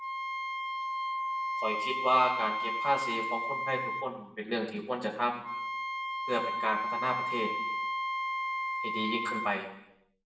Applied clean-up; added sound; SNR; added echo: none; Wind instrument, woodwind instrument; 0 dB; reverberation time 0.8 s.